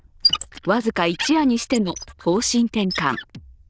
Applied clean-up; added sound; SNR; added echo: neural diffusion model UNIVERSE++.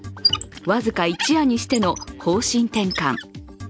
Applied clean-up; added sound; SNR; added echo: none; Squeak; 8 dB; none.